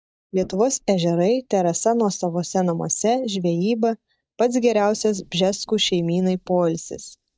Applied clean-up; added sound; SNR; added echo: neural mask model DeepFilterNet 3.